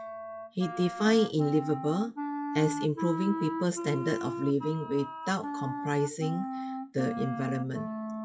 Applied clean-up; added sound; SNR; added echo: classical method WPE with log-MMSE.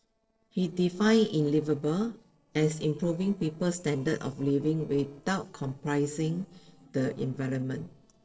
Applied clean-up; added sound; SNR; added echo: neural separator model SepFormer DNS4.